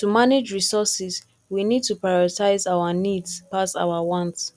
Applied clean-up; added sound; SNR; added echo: none; none; none; none.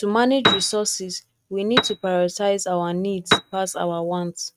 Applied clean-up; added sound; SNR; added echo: neural mask model RNNoise.